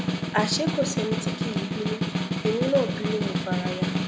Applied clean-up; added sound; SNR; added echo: none; Snare drum; -1 dB; none.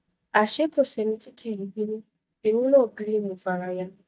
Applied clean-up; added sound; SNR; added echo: neural mask model DeepFilterNet 3.